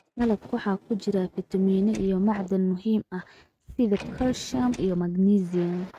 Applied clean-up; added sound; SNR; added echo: neural mask model RNNoise.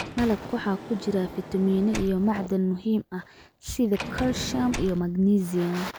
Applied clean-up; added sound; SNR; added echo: none; Sliding door; 12 dB; none.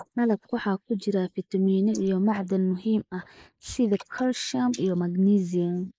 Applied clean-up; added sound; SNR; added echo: neural mask model Resemble Enhance denoiser.